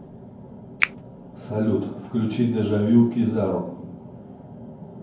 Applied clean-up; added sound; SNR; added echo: none; Finger snapping; 2 dB; reverberation time 0.9 s.